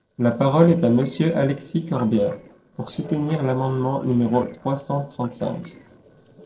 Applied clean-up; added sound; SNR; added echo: neural separator model SepFormer DNS4.